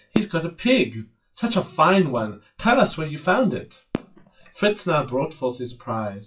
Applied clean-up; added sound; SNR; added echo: classical method WPE with log-MMSE.